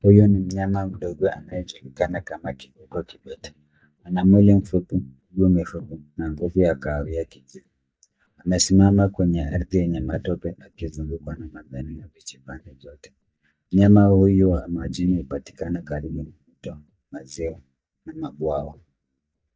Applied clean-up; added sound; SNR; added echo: neural mask model DeepFilterNet 3.